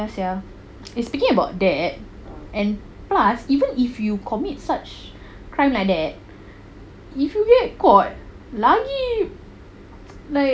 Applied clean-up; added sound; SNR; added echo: none; none; none; none.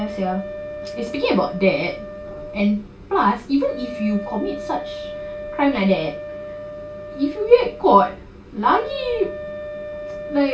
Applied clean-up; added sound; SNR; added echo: none; Wind instrument, woodwind instrument; 11 dB; reverberation time 0.2 s.